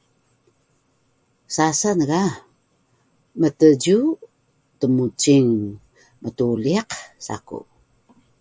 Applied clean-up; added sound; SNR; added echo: none; none; none; none.